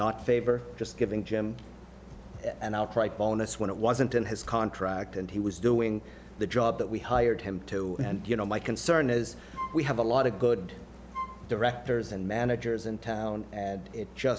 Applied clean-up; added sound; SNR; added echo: none; Wind instrument, woodwind instrument; 11 dB; none.